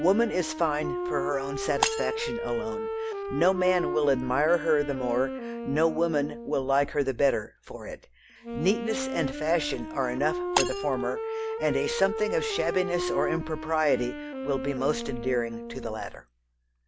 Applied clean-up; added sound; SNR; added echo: none; Shatter + Wind instrument, woodwind instrument; 5 dB; none.